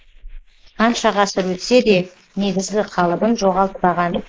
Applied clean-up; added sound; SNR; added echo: neural mask model Resemble Enhance denoiser.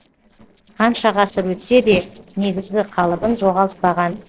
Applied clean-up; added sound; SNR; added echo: neural separator model SepFormer DNS4.